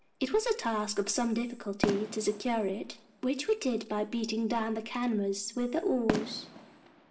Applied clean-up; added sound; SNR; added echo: none; Fireworks; 10 dB; reverberation time 0.6 s.